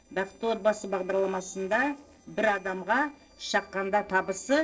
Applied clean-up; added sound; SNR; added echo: neural separator model SepFormer DNS4.